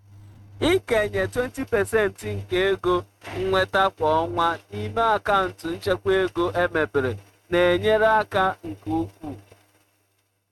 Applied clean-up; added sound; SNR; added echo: neural mask model RNNoise.